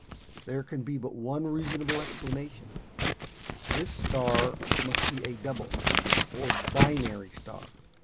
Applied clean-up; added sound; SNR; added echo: none; Scissors; -3 dB; none.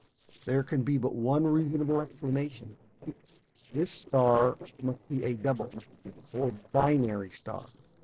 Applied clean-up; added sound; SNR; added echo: neural separator model SepFormer DNS4.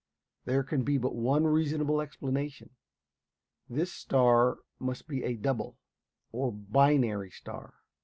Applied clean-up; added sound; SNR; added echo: none; none; none; none.